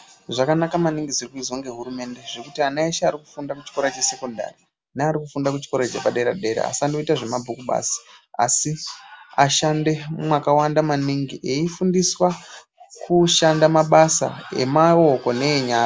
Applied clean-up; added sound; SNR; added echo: none; none; none; none.